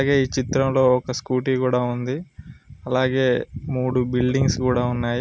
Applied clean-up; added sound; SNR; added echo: none; none; none; none.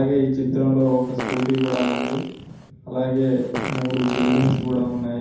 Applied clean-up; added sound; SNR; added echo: none; Fart; 9 dB; reverberation time 0.9 s.